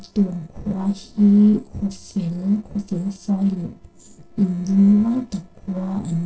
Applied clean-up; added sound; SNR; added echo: neural separator model SepFormer DNS4.